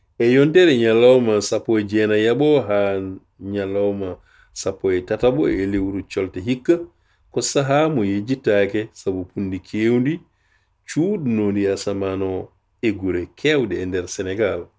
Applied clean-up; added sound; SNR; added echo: none; none; none; none.